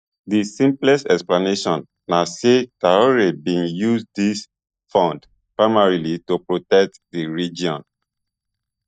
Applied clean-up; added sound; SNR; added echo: neural mask model DeepFilterNet 3.